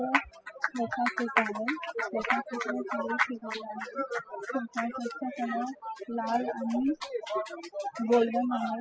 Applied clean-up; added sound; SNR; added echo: classical method spectral subtraction.